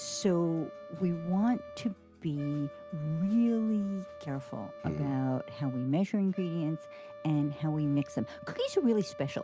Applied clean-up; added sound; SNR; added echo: none; Brass instrument; 16 dB; none.